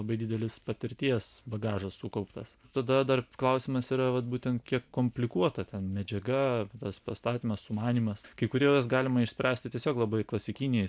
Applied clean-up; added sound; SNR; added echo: none; none; none; none.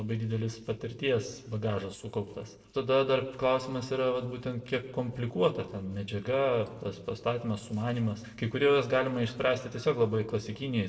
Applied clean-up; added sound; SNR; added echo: neural separator model SepFormer DNS4.